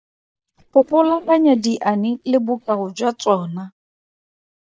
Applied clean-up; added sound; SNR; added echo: neural mask model DeepFilterNet 3.